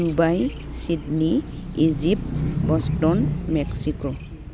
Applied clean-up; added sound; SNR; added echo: none; none; none; none.